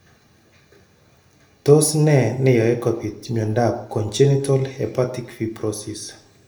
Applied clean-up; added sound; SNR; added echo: none; none; none; reverberation time 0.6 s.